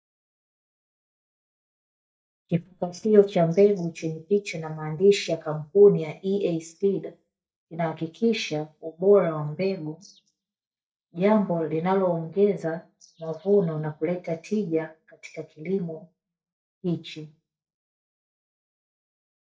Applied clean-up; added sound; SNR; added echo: neural mask model DeepFilterNet 3.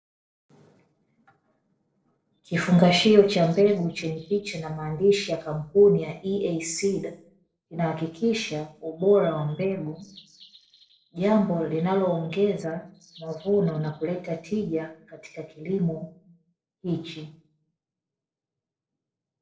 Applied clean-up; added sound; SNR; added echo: neural separator model SepFormer DNS4.